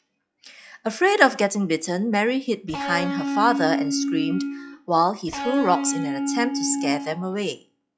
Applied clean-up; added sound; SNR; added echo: classical method log-MMSE.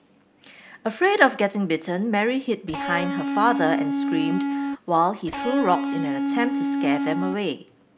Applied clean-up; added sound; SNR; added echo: none; Electric guitar; 1 dB; none.